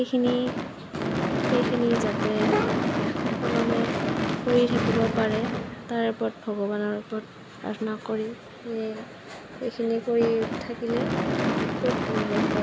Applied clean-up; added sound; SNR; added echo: none; Gunshot, gunfire / Fireworks; 1 dB; none.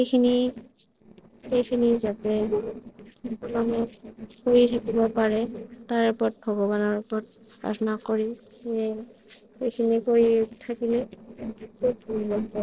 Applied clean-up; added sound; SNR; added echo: neural separator model SepFormer DNS4.